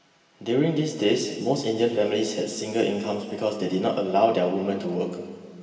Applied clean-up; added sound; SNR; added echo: none; none; none; reverberation time 2.4 s.